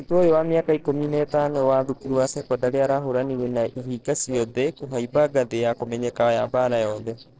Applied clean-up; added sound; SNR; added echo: neural separator model SepFormer DNS4.